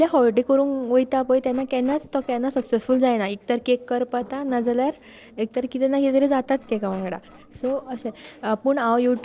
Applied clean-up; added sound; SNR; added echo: neural separator model SepFormer DNS4.